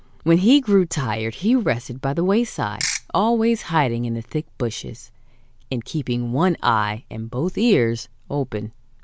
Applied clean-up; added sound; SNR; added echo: none; Ratchet, pawl / Percussion; 5 dB; none.